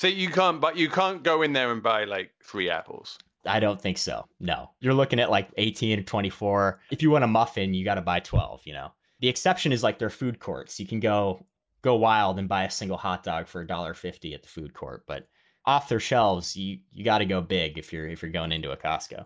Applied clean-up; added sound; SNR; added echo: none; none; none; none.